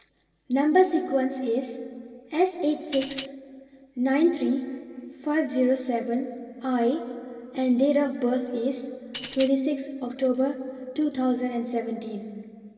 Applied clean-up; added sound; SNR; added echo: none; Tambourine; 10 dB; reverberation time 2.8 s.